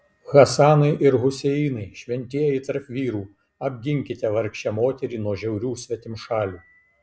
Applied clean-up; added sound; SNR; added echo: none; none; none; none.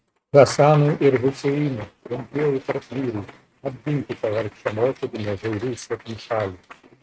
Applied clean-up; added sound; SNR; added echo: neural mask model RNNoise.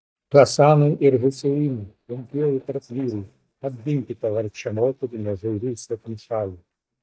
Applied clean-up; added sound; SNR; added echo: neural mask model DeepFilterNet 3.